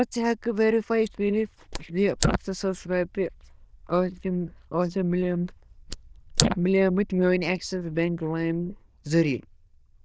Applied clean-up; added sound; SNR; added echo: neural diffusion model UNIVERSE++.